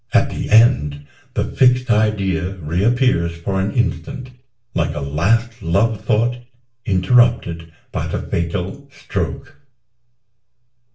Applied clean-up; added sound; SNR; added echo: none; none; none; reverberation time 0.3 s.